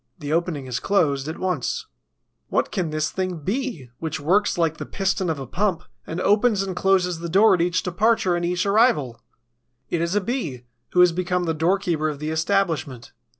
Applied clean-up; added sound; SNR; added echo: none; none; none; none.